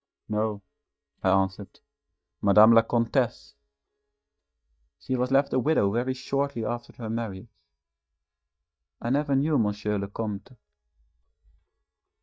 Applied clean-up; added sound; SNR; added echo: neural mask model DeepFilterNet 3.